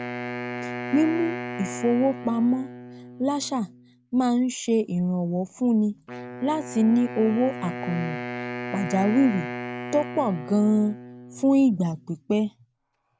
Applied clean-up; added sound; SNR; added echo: none; Wind instrument, woodwind instrument; 11 dB; none.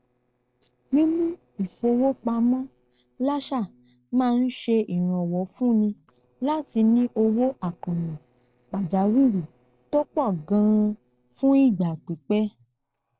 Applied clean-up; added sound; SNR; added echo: neural separator model SepFormer DNS4.